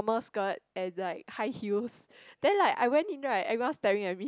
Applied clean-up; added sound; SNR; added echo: none; none; none; none.